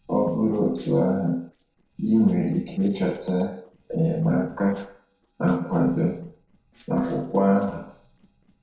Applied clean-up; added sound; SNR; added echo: neural separator model SepFormer DNS4.